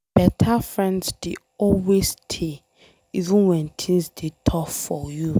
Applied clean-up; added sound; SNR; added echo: none; none; none; none.